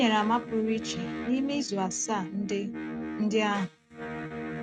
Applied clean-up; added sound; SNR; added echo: neural mask model RNNoise.